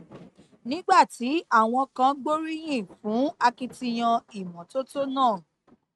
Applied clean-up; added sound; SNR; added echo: neural mask model RNNoise.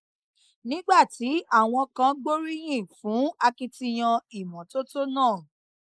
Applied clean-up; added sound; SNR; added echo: neural mask model Resemble Enhance denoiser.